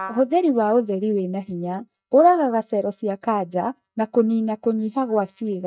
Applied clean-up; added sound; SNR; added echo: neural mask model DeepFilterNet 3.